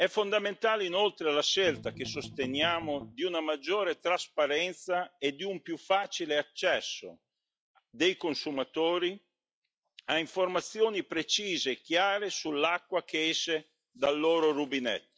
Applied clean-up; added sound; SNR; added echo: classical method log-MMSE.